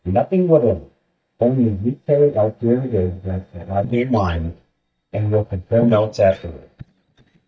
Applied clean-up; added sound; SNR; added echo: neural mask model DeepFilterNet 3.